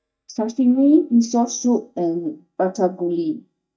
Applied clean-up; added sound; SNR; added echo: neural mask model DeepFilterNet 3.